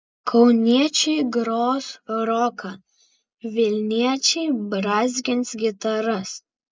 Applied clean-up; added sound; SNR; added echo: none; none; none; none.